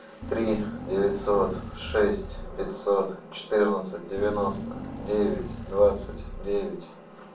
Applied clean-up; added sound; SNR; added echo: none; Engine / Car; 10 dB; reverberation time 0.3 s.